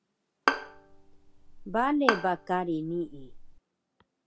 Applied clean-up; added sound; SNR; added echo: none; Bowed string instrument; 2 dB; none.